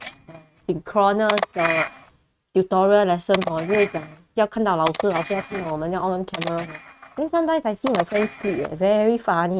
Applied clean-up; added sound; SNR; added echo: neural mask model RNNoise.